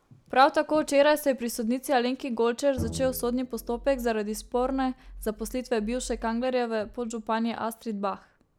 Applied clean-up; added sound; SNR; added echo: none; Bowed string instrument; 14 dB; none.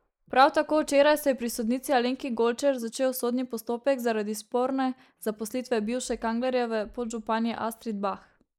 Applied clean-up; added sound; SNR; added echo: neural mask model Resemble Enhance denoiser.